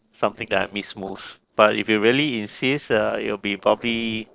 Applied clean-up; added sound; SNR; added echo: neural separator model SepFormer DNS4.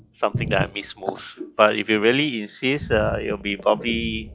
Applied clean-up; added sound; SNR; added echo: classical method log-MMSE.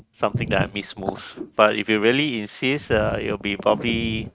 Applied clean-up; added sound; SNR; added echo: neural mask model RNNoise.